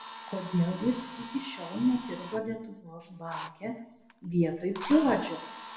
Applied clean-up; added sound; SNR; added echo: none; Drill; 13 dB; reverberation time 0.8 s.